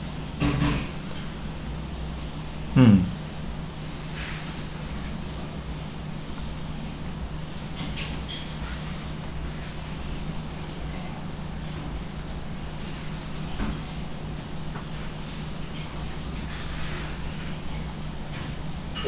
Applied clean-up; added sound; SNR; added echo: none; none; none; none.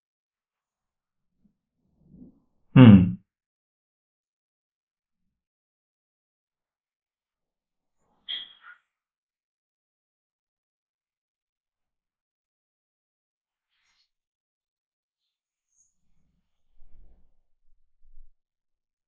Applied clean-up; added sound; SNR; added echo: neural mask model Resemble Enhance denoiser.